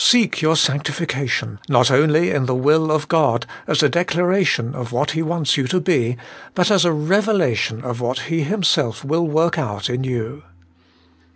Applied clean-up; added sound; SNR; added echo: none; none; none; none.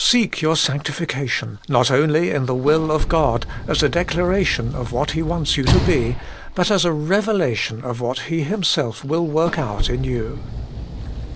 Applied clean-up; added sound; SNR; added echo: none; Sliding door / Slam; 7 dB; none.